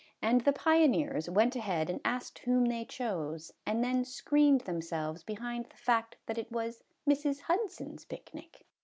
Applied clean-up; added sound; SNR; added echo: none; none; none; none.